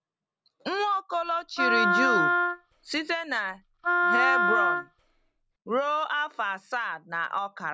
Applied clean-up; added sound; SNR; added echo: none; Wind instrument, woodwind instrument; -5 dB; none.